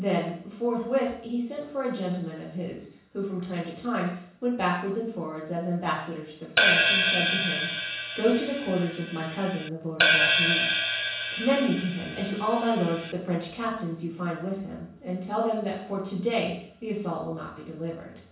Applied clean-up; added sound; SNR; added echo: none; Hi-hat; -3 dB; reverberation time 0.7 s.